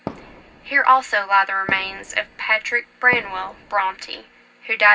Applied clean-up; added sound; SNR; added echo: none; Fireworks; 18 dB; reverberation time 0.4 s.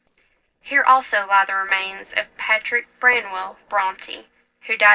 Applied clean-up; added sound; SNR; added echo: neural separator model SepFormer DNS4.